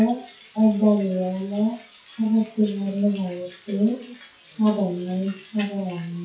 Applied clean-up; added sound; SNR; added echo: classical method WPE with log-MMSE.